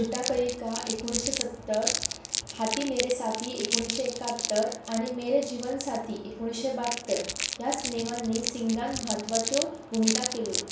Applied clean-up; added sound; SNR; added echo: none; Crumpling, crinkling; 4 dB; reverberation time 0.4 s.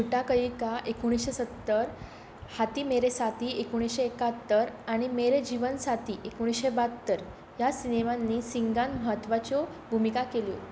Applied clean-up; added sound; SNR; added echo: none; none; none; none.